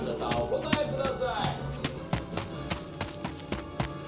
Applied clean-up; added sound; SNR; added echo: none; Run; 3 dB; reverberation time 0.7 s.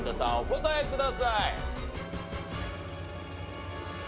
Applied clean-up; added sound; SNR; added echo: none; none; none; none.